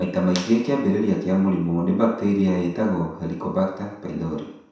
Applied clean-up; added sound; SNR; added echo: none; none; none; reverberation time 0.7 s.